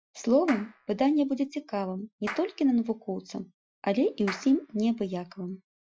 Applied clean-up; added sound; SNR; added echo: classical method Wiener filter.